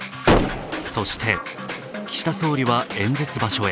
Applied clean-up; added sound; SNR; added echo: none; Gunshot, gunfire; -2 dB; none.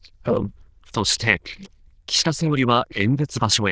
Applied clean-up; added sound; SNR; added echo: neural diffusion model UNIVERSE++.